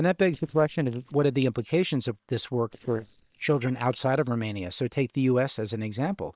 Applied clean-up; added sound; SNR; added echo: neural separator model SepFormer WHAM!.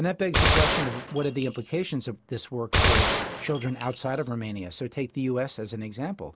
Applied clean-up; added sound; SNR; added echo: none; Gunshot, gunfire; -3 dB; none.